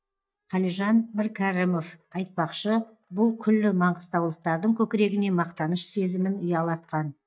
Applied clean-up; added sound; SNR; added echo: neural mask model DeepFilterNet 3.